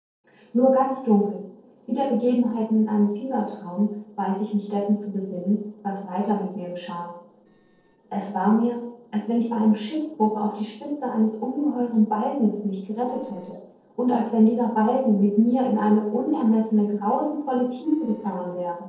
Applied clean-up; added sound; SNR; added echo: neural separator model SepFormer DNS4.